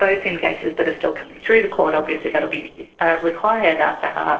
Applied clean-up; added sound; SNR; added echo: neural separator model SepFormer DNS4.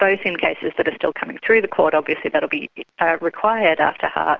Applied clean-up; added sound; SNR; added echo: none; none; none; none.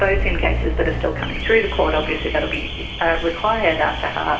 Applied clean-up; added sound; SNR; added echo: none; Alarm / Car; 4 dB; reverberation time 0.7 s.